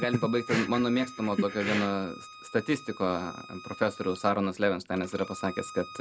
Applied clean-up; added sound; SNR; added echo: none; Bowed string instrument; 17 dB; none.